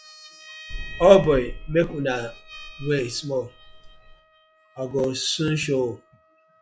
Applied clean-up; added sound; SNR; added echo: classical method log-MMSE.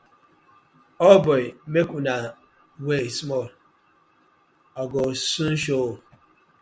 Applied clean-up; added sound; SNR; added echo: none; none; none; none.